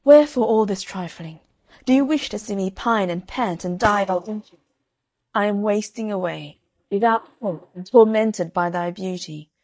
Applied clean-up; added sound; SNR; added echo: neural mask model DeepFilterNet 3.